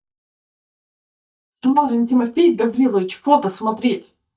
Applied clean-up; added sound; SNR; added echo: neural mask model DeepFilterNet 3.